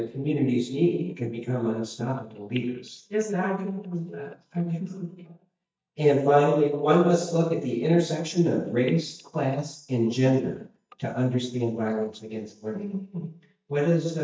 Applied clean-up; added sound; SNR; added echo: neural mask model DeepFilterNet 3.